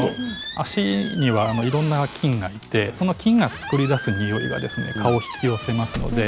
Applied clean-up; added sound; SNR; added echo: none; Squeak; 12 dB; none.